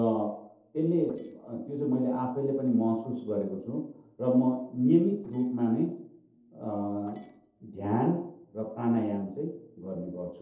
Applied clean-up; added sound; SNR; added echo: neural separator model SepFormer DNS4.